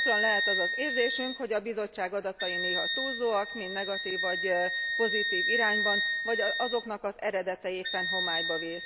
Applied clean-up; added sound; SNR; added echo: none; Wind instrument, woodwind instrument; -1 dB; none.